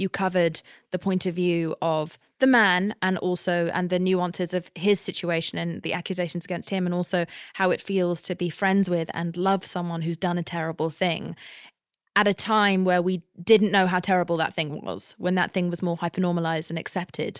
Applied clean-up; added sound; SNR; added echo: none; none; none; none.